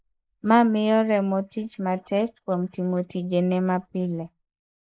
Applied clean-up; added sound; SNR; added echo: neural mask model Resemble Enhance denoiser.